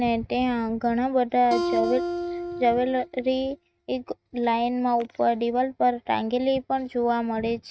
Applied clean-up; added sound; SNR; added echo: neural mask model RNNoise.